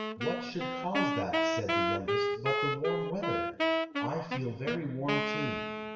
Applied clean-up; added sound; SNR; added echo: none; Wind instrument, woodwind instrument; -4 dB; reverberation time 1.0 s.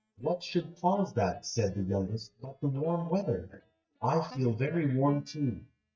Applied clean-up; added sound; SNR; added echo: neural mask model DeepFilterNet 3.